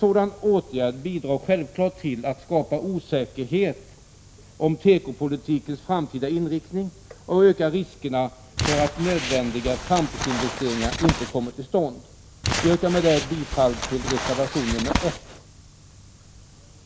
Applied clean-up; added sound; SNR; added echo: none; Crumpling, crinkling; 4 dB; none.